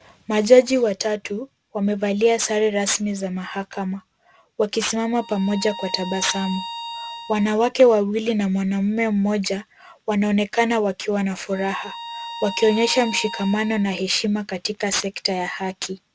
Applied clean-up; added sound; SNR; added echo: none; Bowed string instrument; 12 dB; none.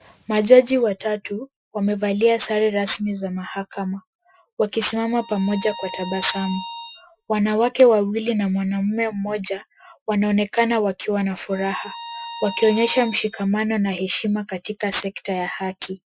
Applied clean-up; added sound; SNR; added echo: classical method Wiener filter.